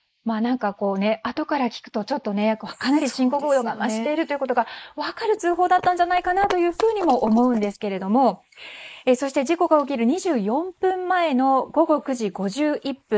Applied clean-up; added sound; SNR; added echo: neural mask model Resemble Enhance denoiser.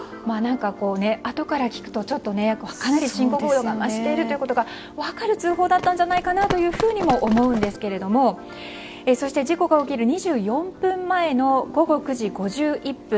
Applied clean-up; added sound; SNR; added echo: none; Run; 9 dB; none.